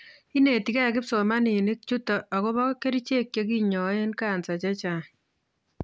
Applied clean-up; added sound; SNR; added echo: none; none; none; none.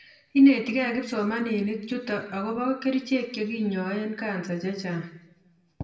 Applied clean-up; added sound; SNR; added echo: none; none; none; reverberation time 0.6 s.